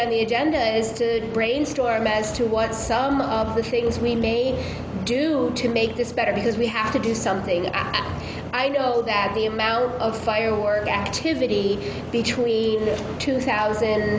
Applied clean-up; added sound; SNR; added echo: none; none; none; none.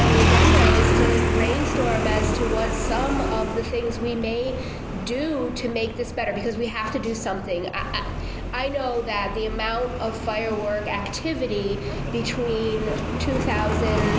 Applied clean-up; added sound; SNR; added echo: none; Motorcycle; -2 dB; none.